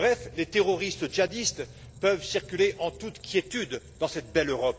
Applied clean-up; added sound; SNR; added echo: none; Squeak; 20 dB; none.